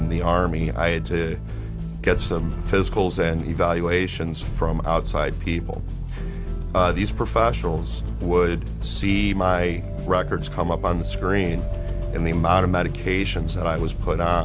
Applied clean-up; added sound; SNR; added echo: none; none; none; none.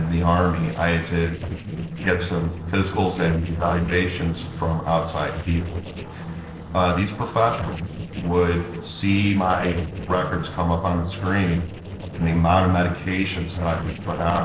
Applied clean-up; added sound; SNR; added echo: neural separator model SepFormer DNS4.